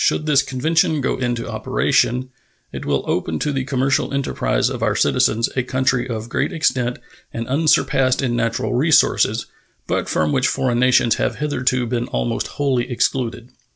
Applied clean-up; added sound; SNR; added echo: none; none; none; none.